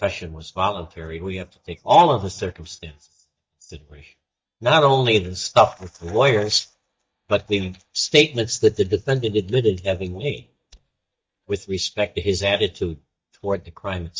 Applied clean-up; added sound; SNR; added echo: neural mask model DeepFilterNet 3.